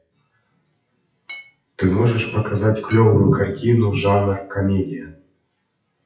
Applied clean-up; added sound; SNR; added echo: classical method WPE with log-MMSE.